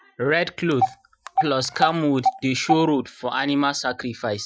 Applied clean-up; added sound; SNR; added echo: classical method Wiener filter.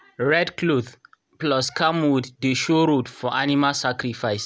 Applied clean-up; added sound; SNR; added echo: none; none; none; none.